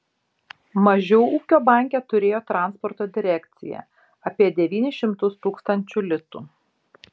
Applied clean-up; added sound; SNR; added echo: none; none; none; none.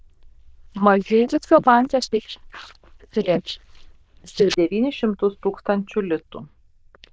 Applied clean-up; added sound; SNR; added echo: neural diffusion model UNIVERSE++.